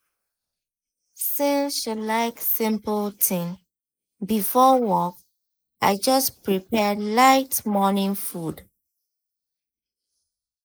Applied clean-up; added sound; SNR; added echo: neural mask model Resemble Enhance denoiser.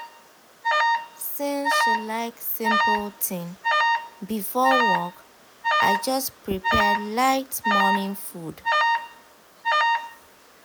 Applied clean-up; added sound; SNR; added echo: none; Alarm; -4 dB; none.